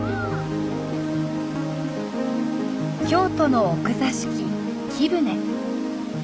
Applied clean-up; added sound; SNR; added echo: none; none; none; none.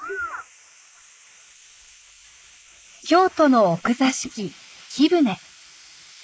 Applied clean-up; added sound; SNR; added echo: neural mask model Resemble Enhance denoiser.